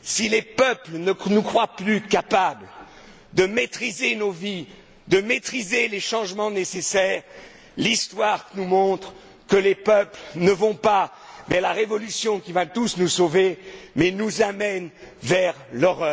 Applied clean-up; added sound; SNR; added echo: none; none; none; none.